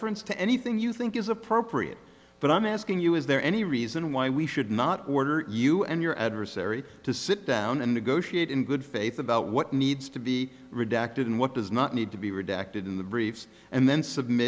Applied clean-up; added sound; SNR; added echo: none; none; none; none.